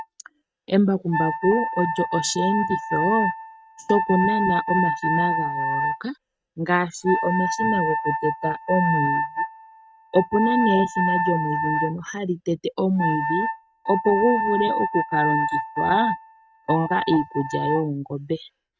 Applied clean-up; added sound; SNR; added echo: neural mask model RNNoise.